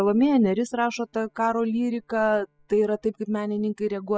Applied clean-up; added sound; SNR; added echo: classical method spectral subtraction.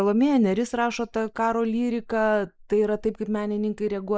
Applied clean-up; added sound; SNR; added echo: neural mask model Resemble Enhance denoiser.